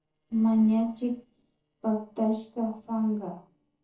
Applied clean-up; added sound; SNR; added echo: neural separator model SepFormer DNS4.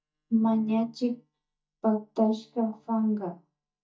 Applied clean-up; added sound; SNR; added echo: neural mask model DeepFilterNet 3.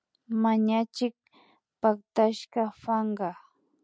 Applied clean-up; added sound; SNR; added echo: none; none; none; none.